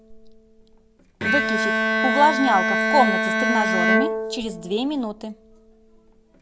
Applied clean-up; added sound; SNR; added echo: none; Bowed string instrument; -1 dB; none.